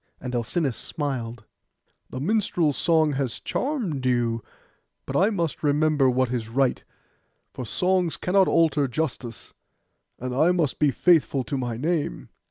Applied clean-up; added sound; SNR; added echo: none; none; none; none.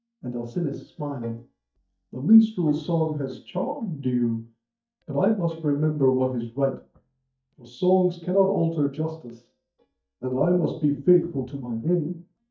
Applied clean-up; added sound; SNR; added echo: neural mask model DeepFilterNet 3.